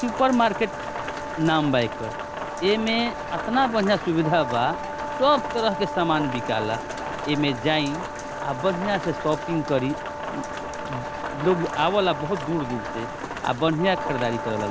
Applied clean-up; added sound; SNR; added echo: none; Rain + Brass instrument; 6 dB; none.